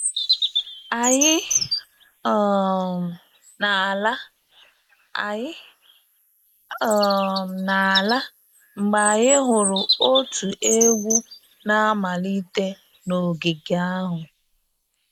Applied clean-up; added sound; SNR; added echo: neural mask model Resemble Enhance denoiser.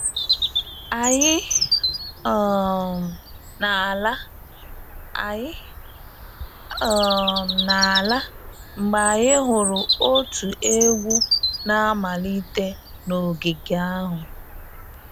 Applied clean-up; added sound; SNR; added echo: none; Bird vocalization, bird call, bird song; 3 dB; none.